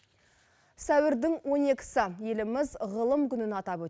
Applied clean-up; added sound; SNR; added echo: none; none; none; none.